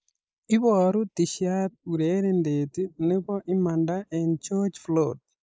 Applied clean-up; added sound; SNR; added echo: neural mask model Resemble Enhance denoiser.